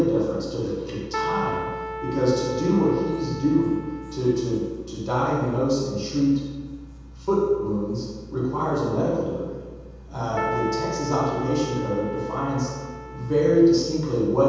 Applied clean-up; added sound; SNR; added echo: none; Keyboard (musical); 9 dB; reverberation time 1.2 s.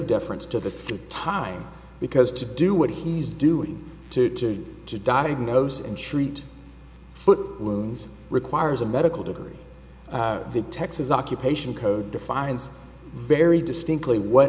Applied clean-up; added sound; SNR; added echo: none; none; none; none.